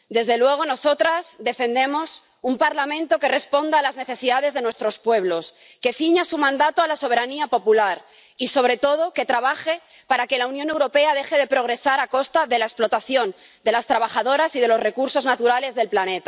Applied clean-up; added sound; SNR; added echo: none; none; none; none.